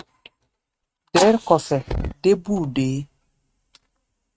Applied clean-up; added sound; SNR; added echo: neural mask model RNNoise.